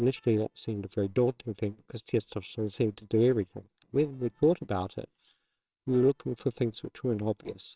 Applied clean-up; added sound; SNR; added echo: neural separator model SepFormer WHAMR!.